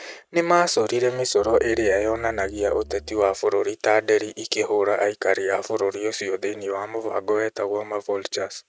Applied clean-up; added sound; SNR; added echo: neural mask model RNNoise.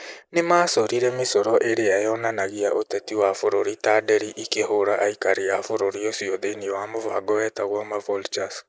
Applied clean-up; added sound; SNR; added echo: neural mask model Resemble Enhance denoiser.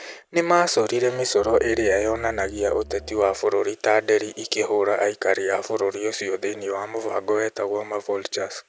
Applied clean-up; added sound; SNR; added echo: none; Musical instrument; 19 dB; none.